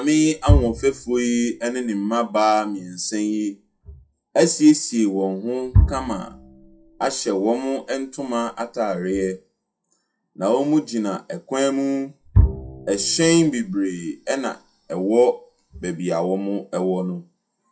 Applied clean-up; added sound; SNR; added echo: classical method WPE with log-MMSE.